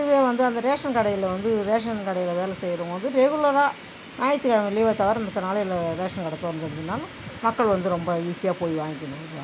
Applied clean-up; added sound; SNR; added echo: none; Sawing; 15 dB; none.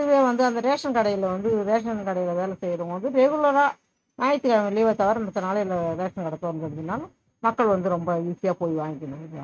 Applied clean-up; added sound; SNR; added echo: neural mask model RNNoise.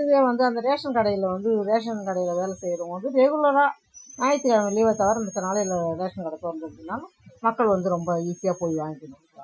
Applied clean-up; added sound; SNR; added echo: classical method Wiener filter.